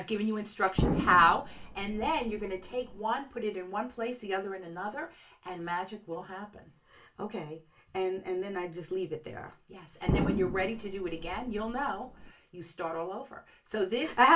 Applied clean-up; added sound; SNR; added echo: none; Explosion; 3 dB; reverberation time 0.2 s.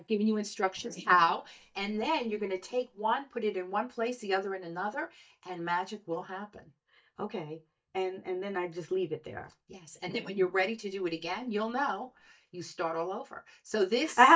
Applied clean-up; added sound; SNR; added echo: neural mask model DeepFilterNet 3.